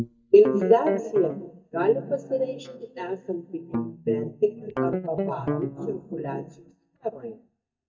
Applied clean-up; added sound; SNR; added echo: neural mask model DeepFilterNet 3.